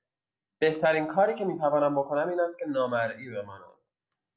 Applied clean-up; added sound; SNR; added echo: none; none; none; none.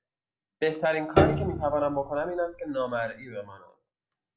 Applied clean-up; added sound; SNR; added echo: none; Piano; -1 dB; none.